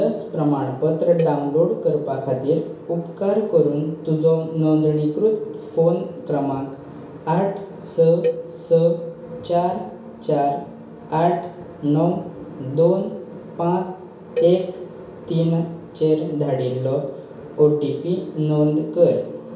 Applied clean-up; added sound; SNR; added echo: none; Cowbell; 11 dB; reverberation time 0.6 s.